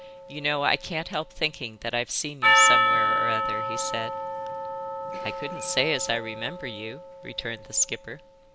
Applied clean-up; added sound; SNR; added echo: none; Percussion; -3 dB; none.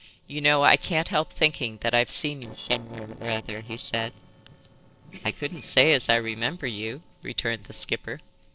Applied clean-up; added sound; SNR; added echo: neural separator model SepFormer DNS4.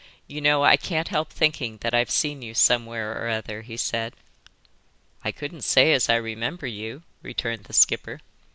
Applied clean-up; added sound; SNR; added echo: none; none; none; none.